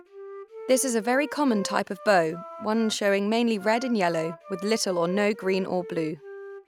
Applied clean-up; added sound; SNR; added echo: none; Wind instrument, woodwind instrument; 15 dB; none.